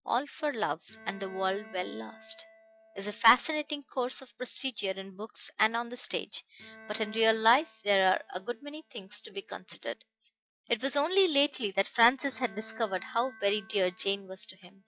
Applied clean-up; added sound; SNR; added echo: classical method log-MMSE.